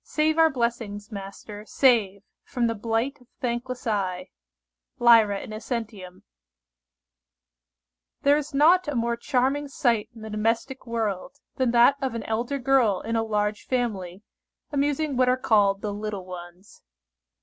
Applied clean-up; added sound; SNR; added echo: none; none; none; none.